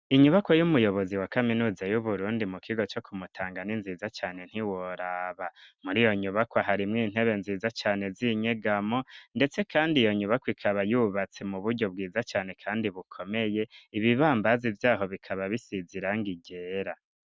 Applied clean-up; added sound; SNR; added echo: none; none; none; none.